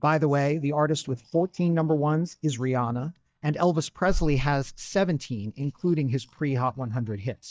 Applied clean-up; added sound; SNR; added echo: neural mask model DeepFilterNet 3.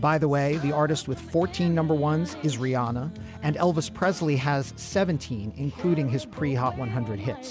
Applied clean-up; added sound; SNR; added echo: none; none; none; none.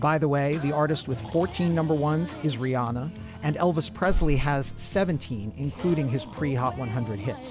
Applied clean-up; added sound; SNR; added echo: none; Breathing; 9 dB; none.